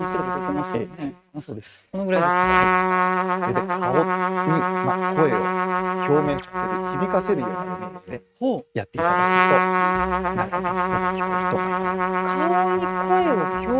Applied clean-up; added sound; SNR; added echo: neural mask model RNNoise.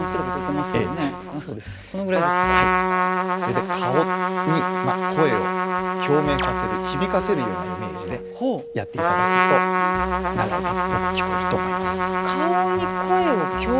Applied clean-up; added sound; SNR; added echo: none; Trumpet; -3 dB; none.